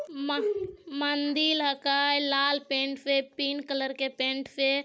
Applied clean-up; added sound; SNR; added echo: none; none; none; none.